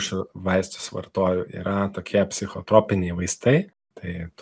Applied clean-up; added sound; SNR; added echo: none; none; none; none.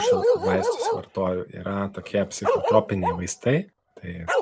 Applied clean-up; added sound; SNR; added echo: none; Bark; -1 dB; none.